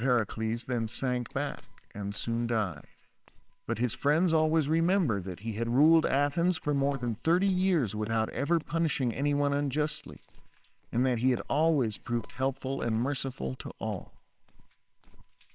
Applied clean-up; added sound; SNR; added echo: neural separator model SepFormer WHAMR!.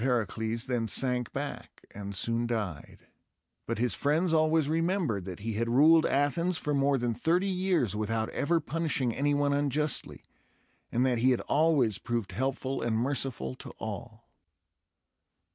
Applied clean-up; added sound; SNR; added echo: none; none; none; none.